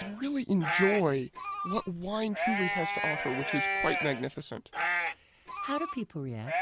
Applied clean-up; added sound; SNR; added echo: none; Livestock, farm animals, working animals; 1 dB; none.